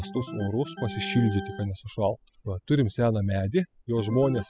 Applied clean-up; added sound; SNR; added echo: classical method spectral subtraction.